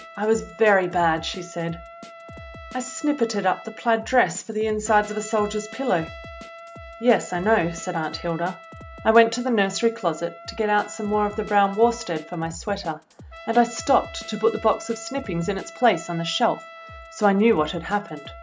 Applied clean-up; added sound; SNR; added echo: none; Drum kit + Trumpet; 17 dB; none.